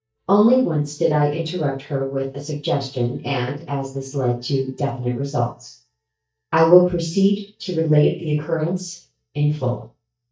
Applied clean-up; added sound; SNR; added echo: neural mask model DeepFilterNet 3.